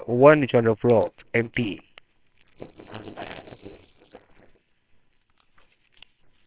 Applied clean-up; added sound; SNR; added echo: neural separator model SepFormer WHAMR!.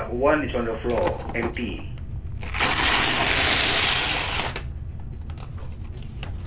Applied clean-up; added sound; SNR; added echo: none; Tearing; -4 dB; reverberation time 0.3 s.